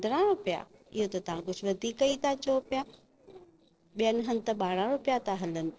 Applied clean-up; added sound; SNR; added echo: neural separator model SepFormer DNS4.